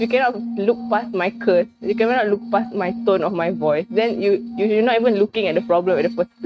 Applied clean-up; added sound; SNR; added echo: neural mask model RNNoise.